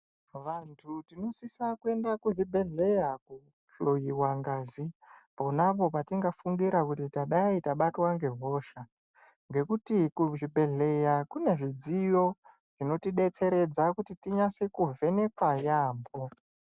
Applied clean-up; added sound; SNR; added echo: none; none; none; none.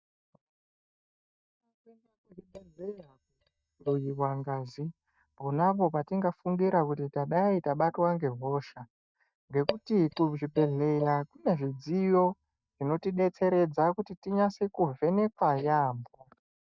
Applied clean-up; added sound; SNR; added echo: neural mask model DeepFilterNet 3.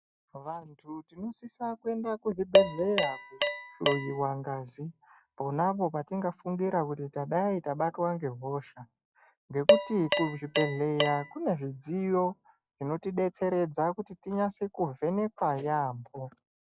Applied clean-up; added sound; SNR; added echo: classical method log-MMSE.